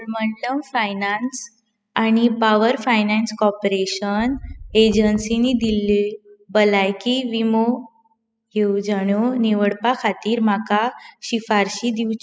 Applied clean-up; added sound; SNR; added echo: classical method spectral subtraction.